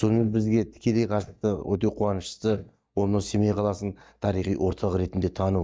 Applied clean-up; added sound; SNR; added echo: neural mask model DeepFilterNet 3.